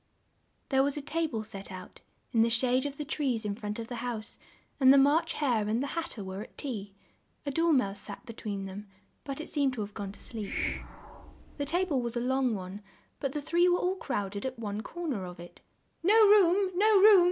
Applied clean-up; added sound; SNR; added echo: none; Hiss; 11 dB; none.